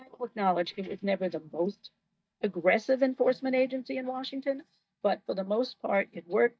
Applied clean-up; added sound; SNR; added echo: neural mask model DeepFilterNet 3.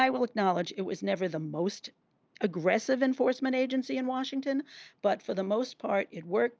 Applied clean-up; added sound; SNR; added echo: none; none; none; none.